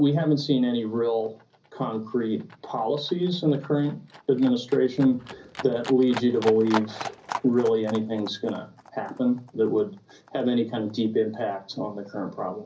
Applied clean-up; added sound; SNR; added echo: none; Livestock, farm animals, working animals; 16 dB; reverberation time 0.5 s.